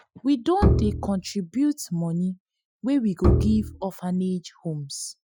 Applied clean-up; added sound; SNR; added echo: classical method Wiener filter.